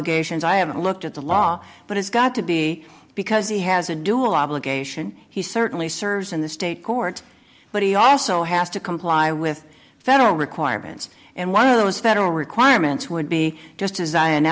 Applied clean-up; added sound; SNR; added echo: none; Bowed string instrument; 13 dB; none.